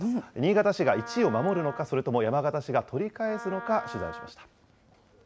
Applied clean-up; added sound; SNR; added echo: none; Wind instrument, woodwind instrument; 14 dB; none.